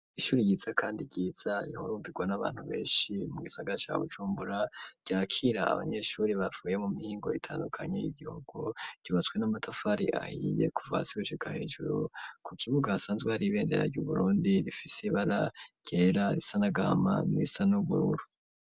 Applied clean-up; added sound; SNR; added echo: none; none; none; none.